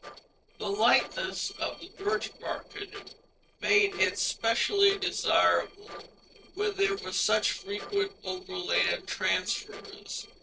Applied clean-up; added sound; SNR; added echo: neural separator model SepFormer DNS4.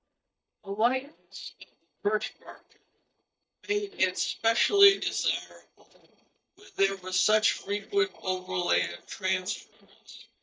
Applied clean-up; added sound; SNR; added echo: neural mask model DeepFilterNet 3.